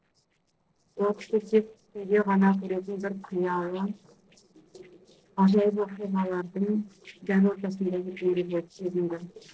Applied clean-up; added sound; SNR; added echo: neural separator model SepFormer DNS4.